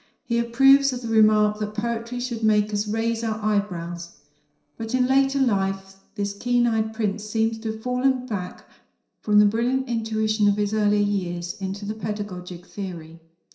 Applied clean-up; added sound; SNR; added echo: neural separator model SepFormer DNS4.